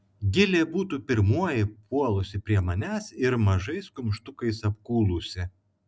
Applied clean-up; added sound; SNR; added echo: none; none; none; none.